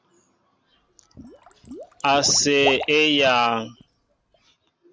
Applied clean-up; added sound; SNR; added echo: none; Water / Liquid; 13 dB; none.